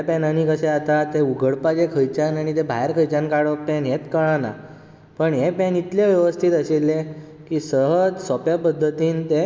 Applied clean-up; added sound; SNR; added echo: none; none; none; none.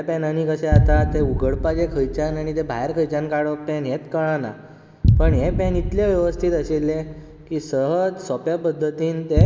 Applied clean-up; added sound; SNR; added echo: none; Boom; 1 dB; none.